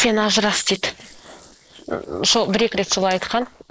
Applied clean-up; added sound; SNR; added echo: neural mask model Resemble Enhance denoiser.